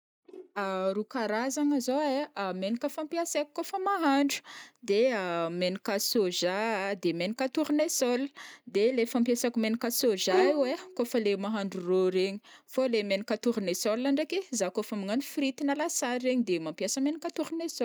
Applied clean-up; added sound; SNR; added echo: neural mask model DeepFilterNet 3.